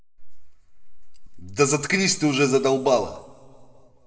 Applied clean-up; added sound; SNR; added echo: none; none; none; reverberation time 2.4 s.